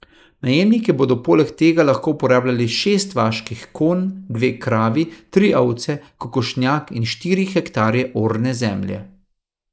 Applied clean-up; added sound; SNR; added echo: neural mask model Resemble Enhance denoiser.